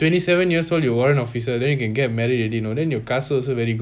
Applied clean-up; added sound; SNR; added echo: none; none; none; none.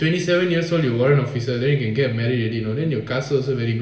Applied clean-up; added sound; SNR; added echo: none; none; none; reverberation time 0.9 s.